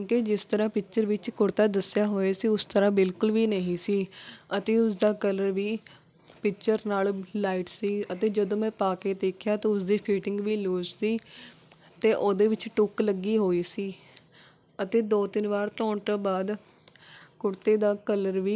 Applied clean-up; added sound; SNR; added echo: none; none; none; none.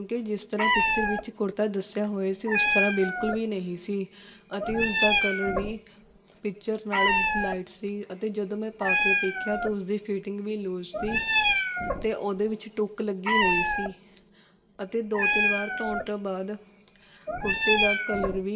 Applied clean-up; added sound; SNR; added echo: none; Meow; -1 dB; reverberation time 1.4 s.